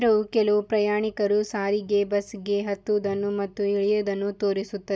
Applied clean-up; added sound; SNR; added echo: none; none; none; none.